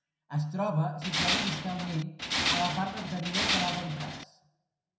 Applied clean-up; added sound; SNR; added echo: none; Tools; -2 dB; reverberation time 0.5 s.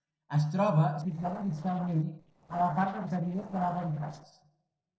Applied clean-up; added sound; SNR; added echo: neural separator model SepFormer DNS4.